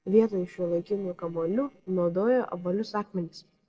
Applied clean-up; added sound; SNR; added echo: neural separator model SepFormer DNS4.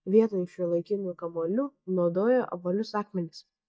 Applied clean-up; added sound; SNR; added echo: neural mask model DeepFilterNet 3.